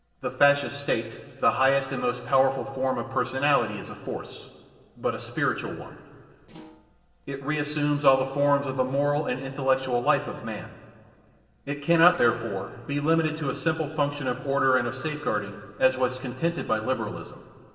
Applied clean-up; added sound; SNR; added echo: neural separator model SepFormer DNS4.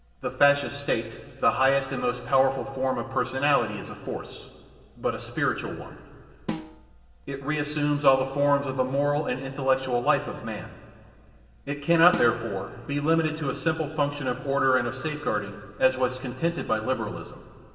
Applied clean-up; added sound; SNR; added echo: none; Snare drum; 11 dB; reverberation time 2.9 s.